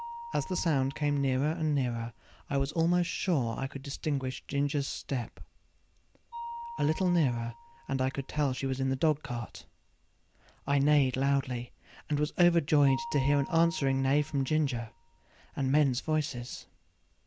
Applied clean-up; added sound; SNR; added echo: none; Mallet percussion; 19 dB; none.